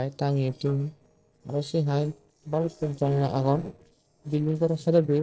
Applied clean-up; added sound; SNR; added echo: neural separator model SepFormer DNS4.